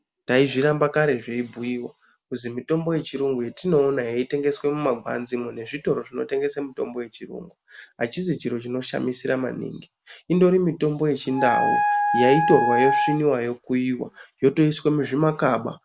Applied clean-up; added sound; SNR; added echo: none; Wind instrument, woodwind instrument; 0 dB; none.